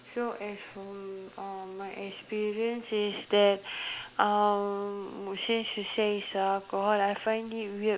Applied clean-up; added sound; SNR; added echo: none; none; none; none.